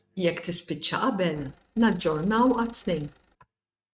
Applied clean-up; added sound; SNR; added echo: neural mask model RNNoise.